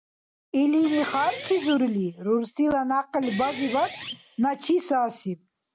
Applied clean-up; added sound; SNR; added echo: none; Guitar; 14 dB; none.